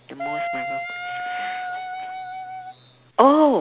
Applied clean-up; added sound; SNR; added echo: none; Wind instrument, woodwind instrument; 7 dB; none.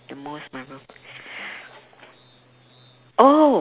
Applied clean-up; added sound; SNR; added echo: none; none; none; none.